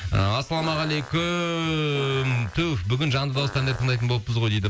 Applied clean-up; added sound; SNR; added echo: none; Fart; 17 dB; none.